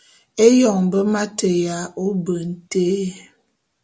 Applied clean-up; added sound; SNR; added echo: none; none; none; none.